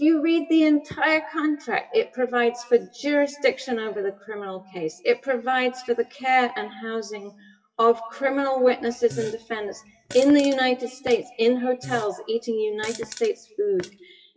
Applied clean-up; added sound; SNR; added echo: classical method WPE with log-MMSE.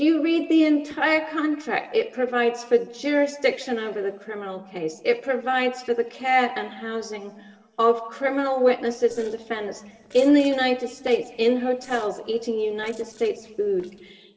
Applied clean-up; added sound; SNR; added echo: neural separator model SepFormer DNS4.